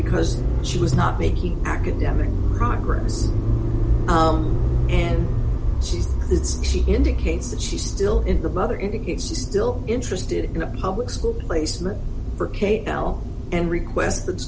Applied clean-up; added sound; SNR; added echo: none; Motor vehicle (road); -4 dB; none.